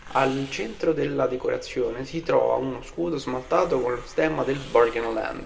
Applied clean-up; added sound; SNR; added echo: none; Hiss; 19 dB; reverberation time 2.6 s.